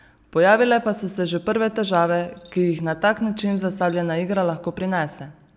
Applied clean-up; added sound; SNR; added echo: none; Keys jangling; 16 dB; none.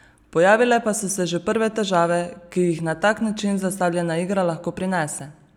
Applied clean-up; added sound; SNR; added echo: none; none; none; none.